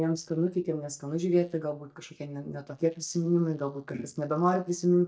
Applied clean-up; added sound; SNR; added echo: neural mask model DeepFilterNet 3.